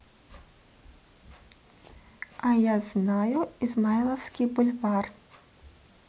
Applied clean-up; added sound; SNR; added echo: none; none; none; none.